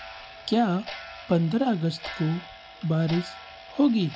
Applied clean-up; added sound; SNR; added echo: none; Clock; 15 dB; none.